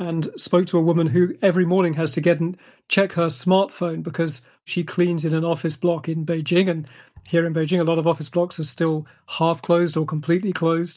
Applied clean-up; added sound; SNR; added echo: neural mask model DeepFilterNet 3.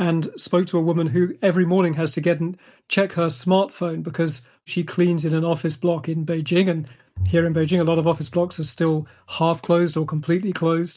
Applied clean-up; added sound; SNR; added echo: neural mask model RNNoise.